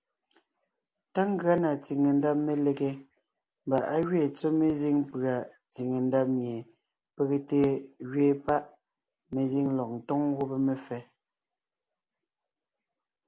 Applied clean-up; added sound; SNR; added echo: none; none; none; none.